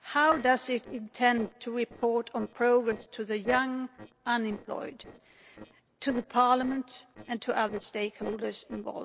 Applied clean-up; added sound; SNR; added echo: neural separator model SepFormer DNS4.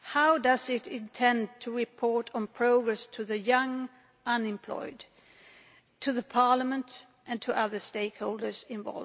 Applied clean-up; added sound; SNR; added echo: none; none; none; none.